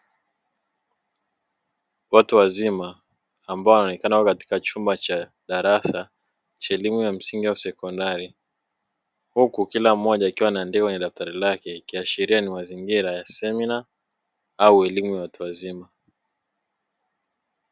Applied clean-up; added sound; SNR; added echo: none; none; none; none.